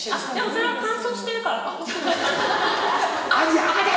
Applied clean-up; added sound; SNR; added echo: none; none; none; reverberation time 1.3 s.